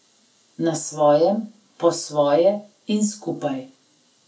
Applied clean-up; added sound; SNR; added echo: none; none; none; none.